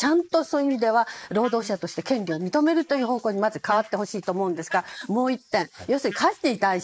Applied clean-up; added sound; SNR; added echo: neural mask model Resemble Enhance denoiser.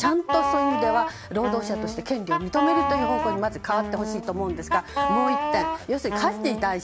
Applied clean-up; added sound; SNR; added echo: none; Wind instrument, woodwind instrument; 0 dB; none.